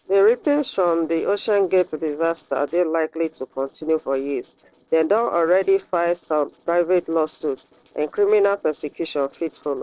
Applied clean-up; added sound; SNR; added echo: neural separator model SepFormer DNS4.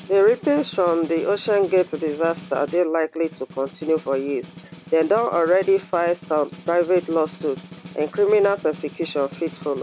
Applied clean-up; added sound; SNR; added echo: none; Snare drum; 18 dB; none.